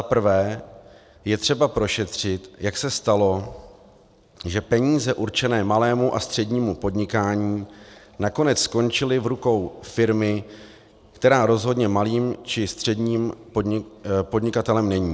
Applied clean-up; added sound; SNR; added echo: none; none; none; none.